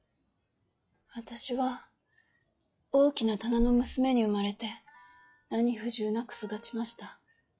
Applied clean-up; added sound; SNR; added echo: classical method log-MMSE.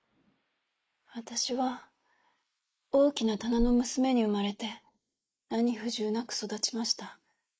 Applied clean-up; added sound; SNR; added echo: neural mask model Resemble Enhance denoiser.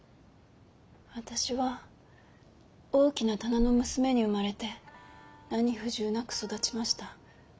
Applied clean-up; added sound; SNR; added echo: none; Breathing; 10 dB; none.